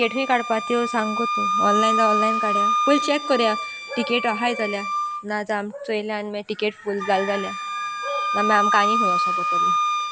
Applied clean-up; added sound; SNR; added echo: none; Wind instrument, woodwind instrument; 0 dB; none.